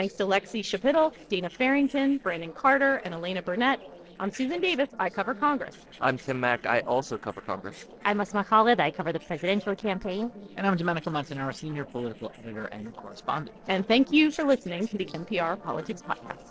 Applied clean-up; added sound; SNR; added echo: neural separator model SepFormer DNS4.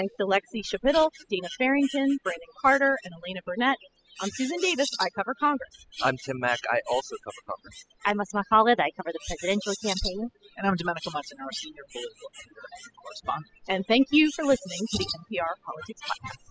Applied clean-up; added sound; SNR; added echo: classical method spectral subtraction.